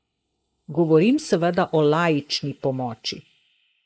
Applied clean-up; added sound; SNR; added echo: neural mask model Resemble Enhance denoiser.